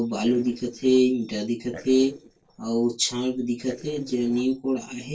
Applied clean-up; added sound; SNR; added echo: neural separator model SepFormer DNS4.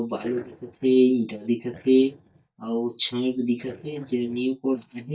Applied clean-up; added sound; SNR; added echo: neural mask model DeepFilterNet 3.